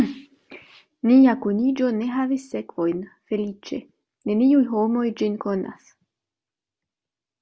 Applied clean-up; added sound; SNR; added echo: none; none; none; none.